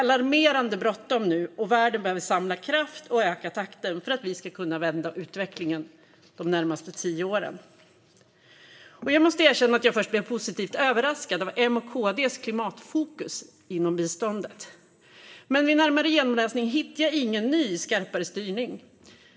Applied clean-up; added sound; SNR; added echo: none; none; none; reverberation time 1.0 s.